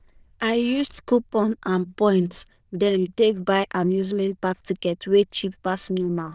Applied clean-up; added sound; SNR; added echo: neural diffusion model UNIVERSE++.